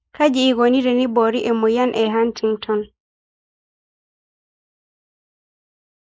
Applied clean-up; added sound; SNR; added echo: neural mask model Resemble Enhance denoiser.